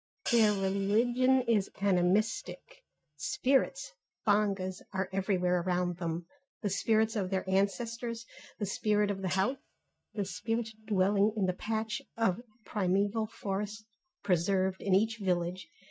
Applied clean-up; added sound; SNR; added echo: neural mask model RNNoise.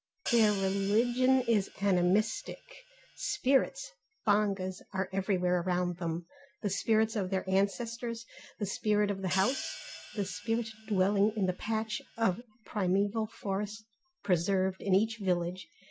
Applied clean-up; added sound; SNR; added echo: none; Hi-hat; 14 dB; none.